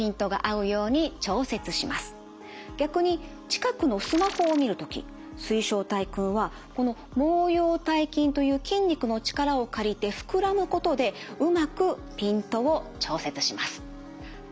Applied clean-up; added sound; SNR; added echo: none; none; none; none.